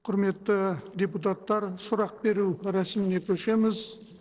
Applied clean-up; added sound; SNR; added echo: neural separator model SepFormer DNS4.